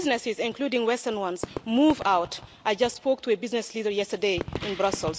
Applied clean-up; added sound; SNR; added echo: none; Fireworks; 14 dB; none.